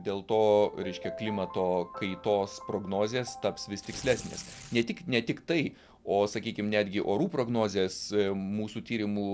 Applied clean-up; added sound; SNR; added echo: none; Tearing; 15 dB; none.